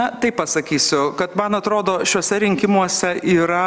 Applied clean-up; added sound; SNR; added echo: none; none; none; none.